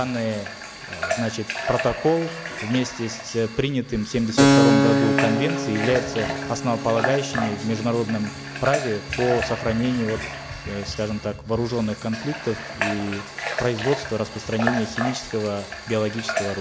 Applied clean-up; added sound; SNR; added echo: none; Keyboard (musical) + Water tap, faucet / Water; 1 dB; none.